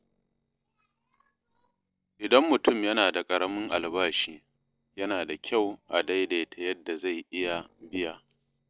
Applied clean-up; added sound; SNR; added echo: neural separator model SepFormer DNS4.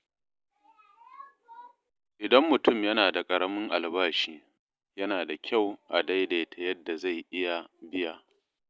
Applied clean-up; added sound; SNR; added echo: none; none; none; none.